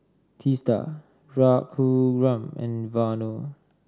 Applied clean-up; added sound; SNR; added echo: none; none; none; none.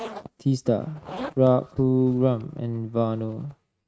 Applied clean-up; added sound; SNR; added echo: neural mask model RNNoise.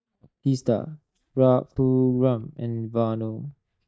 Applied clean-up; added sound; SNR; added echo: neural mask model DeepFilterNet 3.